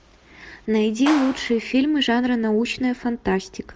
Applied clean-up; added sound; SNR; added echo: none; Clapping; 12 dB; none.